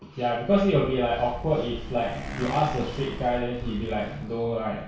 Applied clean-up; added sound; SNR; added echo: none; Motorcycle; 11 dB; reverberation time 0.6 s.